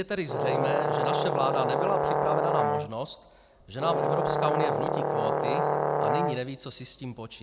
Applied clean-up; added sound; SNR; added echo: none; Brass instrument; -4 dB; none.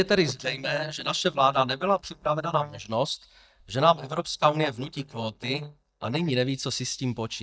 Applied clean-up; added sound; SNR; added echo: neural mask model DeepFilterNet 3.